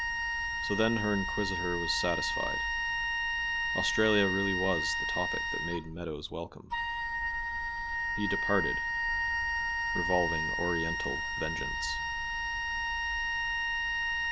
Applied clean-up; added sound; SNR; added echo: none; Wind instrument, woodwind instrument; -3 dB; none.